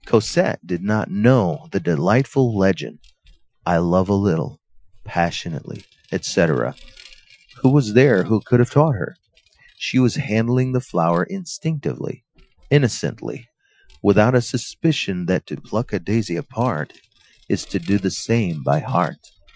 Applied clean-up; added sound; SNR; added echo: classical method Wiener filter.